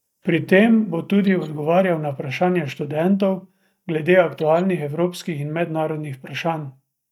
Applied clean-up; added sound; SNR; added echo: neural mask model DeepFilterNet 3.